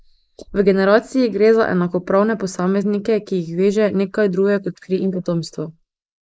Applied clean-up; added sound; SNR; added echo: neural mask model Resemble Enhance denoiser.